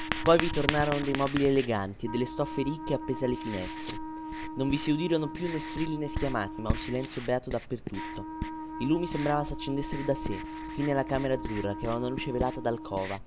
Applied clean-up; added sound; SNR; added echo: none; Writing + Wind instrument, woodwind instrument; 6 dB; none.